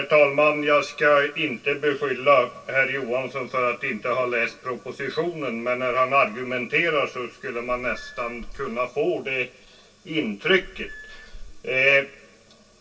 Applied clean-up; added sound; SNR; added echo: none; Squeak / Screech; 17 dB; reverberation time 0.2 s.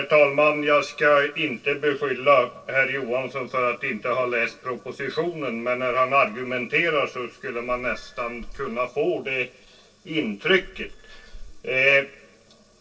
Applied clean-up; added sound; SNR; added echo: neural separator model SepFormer DNS4.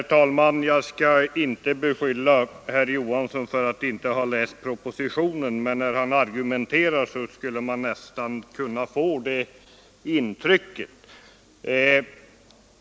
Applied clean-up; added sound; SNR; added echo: none; none; none; none.